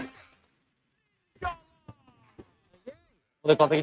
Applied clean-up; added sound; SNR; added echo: neural mask model RNNoise.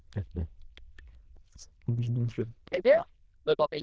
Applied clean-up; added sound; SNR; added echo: neural diffusion model UNIVERSE++.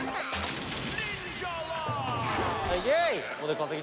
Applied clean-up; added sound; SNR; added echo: none; none; none; none.